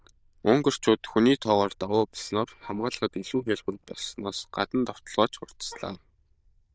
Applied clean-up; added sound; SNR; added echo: neural diffusion model UNIVERSE++.